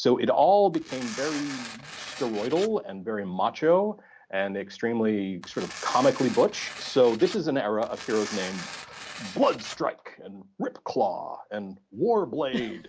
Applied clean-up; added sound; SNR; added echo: none; Tearing; 13 dB; none.